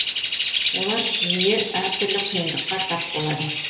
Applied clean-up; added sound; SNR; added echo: none; Bird; -2 dB; reverberation time 1.4 s.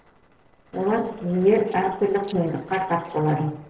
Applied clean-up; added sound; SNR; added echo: neural separator model SepFormer DNS4.